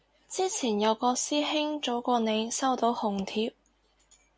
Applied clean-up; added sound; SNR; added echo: none; none; none; none.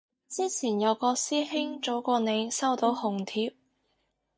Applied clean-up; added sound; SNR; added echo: neural mask model DeepFilterNet 3.